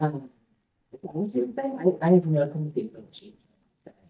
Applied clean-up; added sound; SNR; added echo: neural mask model DeepFilterNet 3.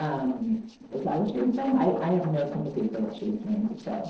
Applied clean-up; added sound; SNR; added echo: neural separator model SepFormer DNS4.